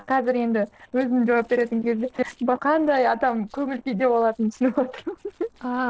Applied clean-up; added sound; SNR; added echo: neural separator model SepFormer DNS4.